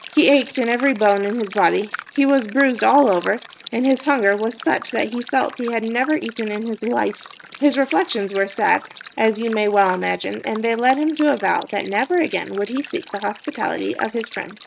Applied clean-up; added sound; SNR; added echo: neural mask model RNNoise.